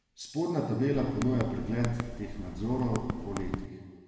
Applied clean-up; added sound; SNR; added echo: none; Typing; 7 dB; reverberation time 1.6 s.